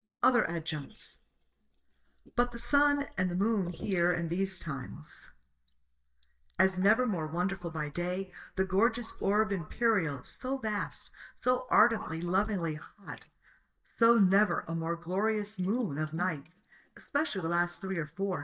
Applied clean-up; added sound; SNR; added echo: neural mask model DeepFilterNet 3.